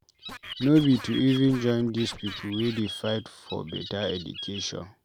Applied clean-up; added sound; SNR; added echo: none; Bird + Scratching (performance technique); 13 dB; none.